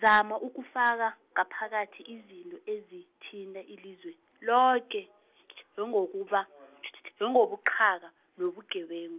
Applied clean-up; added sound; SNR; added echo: none; none; none; none.